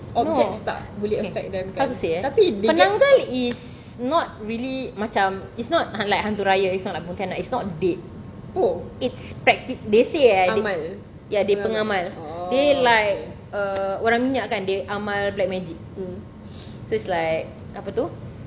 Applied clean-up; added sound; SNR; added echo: none; none; none; none.